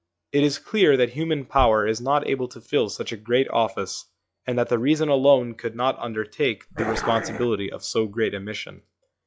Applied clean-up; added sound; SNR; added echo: classical method log-MMSE.